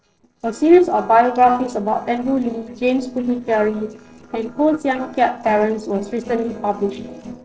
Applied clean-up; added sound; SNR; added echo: neural separator model SepFormer DNS4.